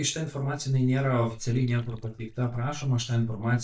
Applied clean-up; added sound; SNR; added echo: neural mask model DeepFilterNet 3.